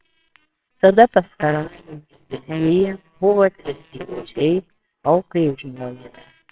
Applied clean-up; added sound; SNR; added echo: neural separator model SepFormer WHAMR!.